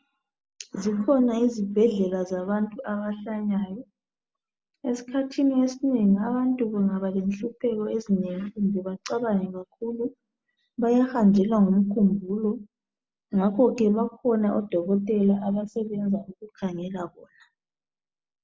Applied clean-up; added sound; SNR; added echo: none; none; none; none.